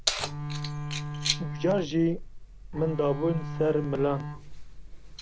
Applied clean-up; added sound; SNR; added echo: none; Bowed string instrument + Keys jangling; 4 dB; none.